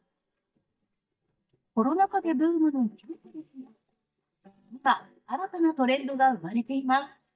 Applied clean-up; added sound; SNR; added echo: neural mask model DeepFilterNet 3.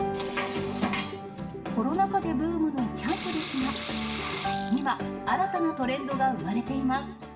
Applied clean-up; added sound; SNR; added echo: none; Sink (filling or washing) / Water; 10 dB; reverberation time 1.5 s.